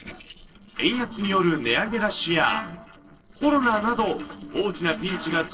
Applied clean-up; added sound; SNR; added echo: neural separator model SepFormer DNS4.